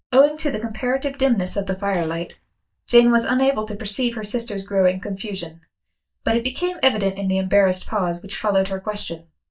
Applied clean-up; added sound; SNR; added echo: neural mask model DeepFilterNet 3.